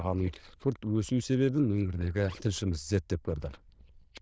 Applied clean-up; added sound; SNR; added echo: neural diffusion model UNIVERSE++.